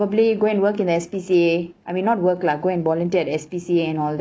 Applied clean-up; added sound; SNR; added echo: none; none; none; none.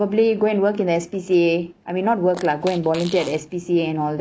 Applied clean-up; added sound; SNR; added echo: none; Fart; 18 dB; none.